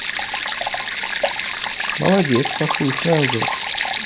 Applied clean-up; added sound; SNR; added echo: none; Stream; -1 dB; none.